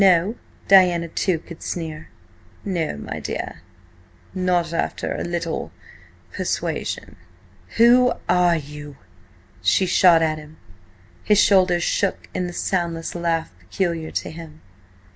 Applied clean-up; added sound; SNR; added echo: none; none; none; none.